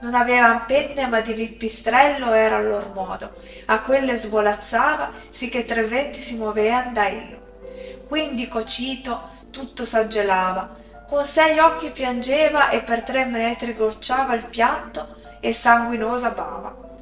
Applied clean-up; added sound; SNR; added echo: neural separator model SepFormer DNS4.